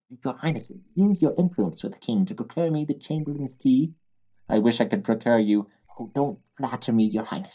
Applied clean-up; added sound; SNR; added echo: neural mask model DeepFilterNet 3.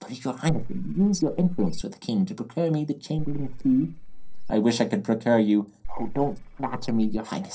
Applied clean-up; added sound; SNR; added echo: neural separator model SepFormer DNS4.